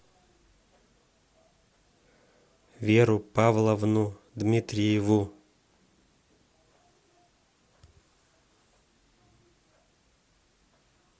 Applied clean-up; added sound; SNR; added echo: none; none; none; none.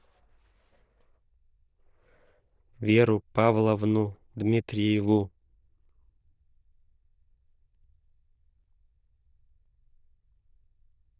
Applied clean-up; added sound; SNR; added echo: neural diffusion model UNIVERSE++.